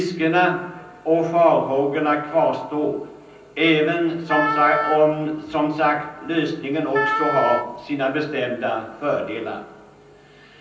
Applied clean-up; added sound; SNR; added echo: none; Wind instrument, woodwind instrument; 4 dB; reverberation time 0.6 s.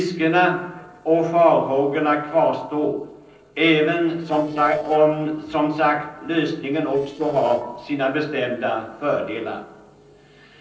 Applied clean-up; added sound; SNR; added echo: neural separator model SepFormer DNS4.